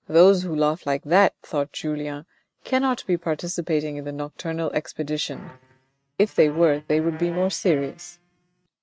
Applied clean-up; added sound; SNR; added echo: neural mask model RNNoise.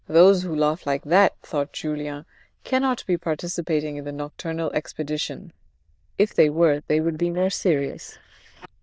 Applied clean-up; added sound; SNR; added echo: neural diffusion model UNIVERSE++.